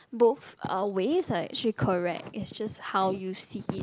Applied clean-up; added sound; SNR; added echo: neural mask model Resemble Enhance denoiser.